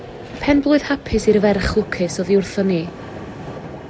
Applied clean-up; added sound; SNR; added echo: none; Vehicle; 13 dB; none.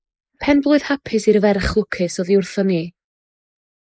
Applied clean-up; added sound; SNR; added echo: neural mask model Resemble Enhance denoiser.